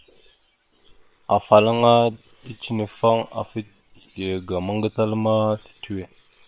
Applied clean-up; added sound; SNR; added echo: neural separator model SepFormer WHAM!.